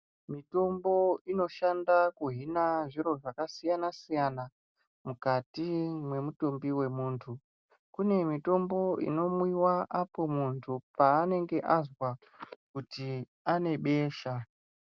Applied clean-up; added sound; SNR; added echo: none; none; none; none.